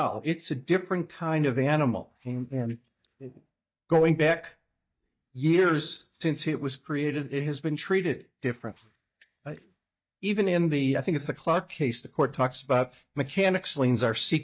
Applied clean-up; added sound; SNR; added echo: neural mask model DeepFilterNet 3.